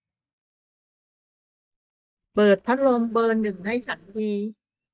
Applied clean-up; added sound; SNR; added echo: neural mask model DeepFilterNet 3.